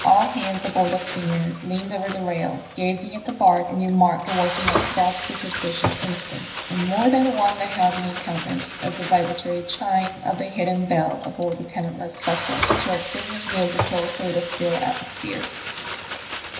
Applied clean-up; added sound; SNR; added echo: none; Frying (food); 7 dB; reverberation time 0.9 s.